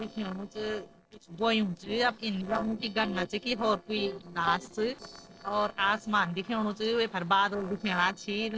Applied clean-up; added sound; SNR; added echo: neural separator model SepFormer DNS4.